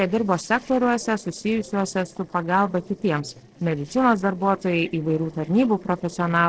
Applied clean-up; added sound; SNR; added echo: neural separator model SepFormer DNS4.